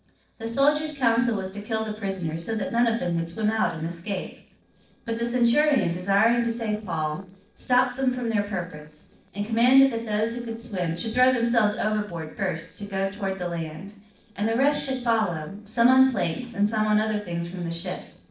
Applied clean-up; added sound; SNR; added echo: neural separator model SepFormer DNS4.